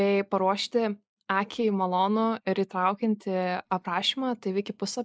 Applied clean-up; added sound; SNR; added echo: neural mask model Resemble Enhance denoiser.